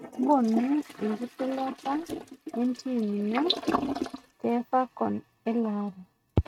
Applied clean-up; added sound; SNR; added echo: neural mask model RNNoise.